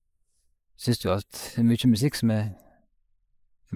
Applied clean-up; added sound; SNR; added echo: neural mask model Resemble Enhance denoiser.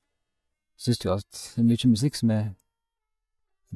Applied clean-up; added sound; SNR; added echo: neural mask model DeepFilterNet 3.